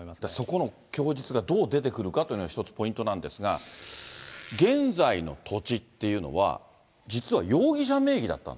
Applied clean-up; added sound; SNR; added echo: none; Squeak; 20 dB; none.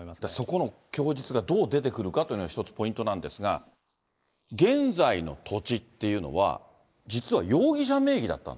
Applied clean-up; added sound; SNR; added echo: neural mask model Resemble Enhance denoiser.